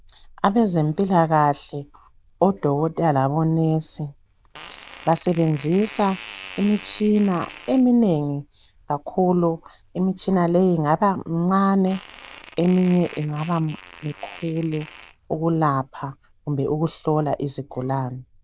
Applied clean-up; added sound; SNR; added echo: neural diffusion model UNIVERSE++.